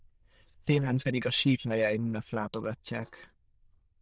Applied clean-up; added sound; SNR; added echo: neural diffusion model UNIVERSE++.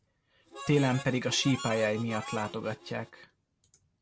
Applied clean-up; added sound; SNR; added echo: none; Harmonica; 12 dB; none.